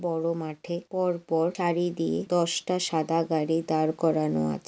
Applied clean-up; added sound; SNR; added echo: none; none; none; none.